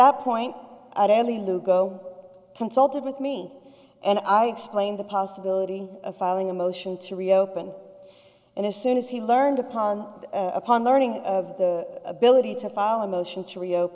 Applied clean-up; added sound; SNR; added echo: none; none; none; none.